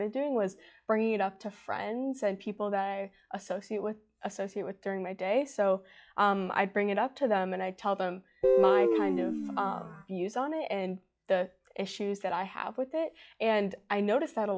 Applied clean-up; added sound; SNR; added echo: classical method log-MMSE.